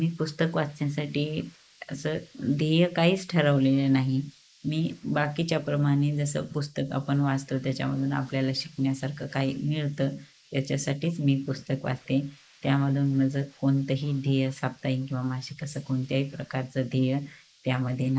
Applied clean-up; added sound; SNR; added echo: neural mask model Resemble Enhance denoiser.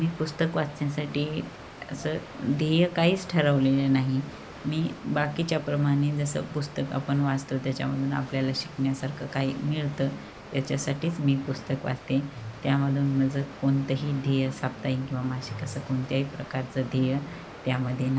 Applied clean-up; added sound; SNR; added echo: none; Water; 16 dB; none.